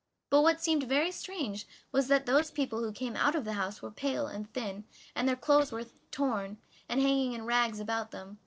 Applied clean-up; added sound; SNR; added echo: neural separator model SepFormer DNS4.